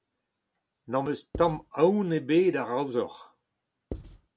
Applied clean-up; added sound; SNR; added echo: none; Writing; 12 dB; none.